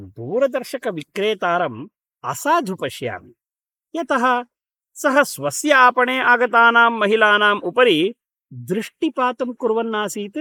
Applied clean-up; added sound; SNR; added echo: neural mask model Resemble Enhance denoiser.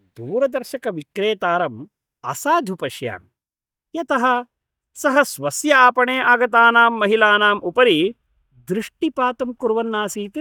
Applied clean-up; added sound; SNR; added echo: neural mask model DeepFilterNet 3.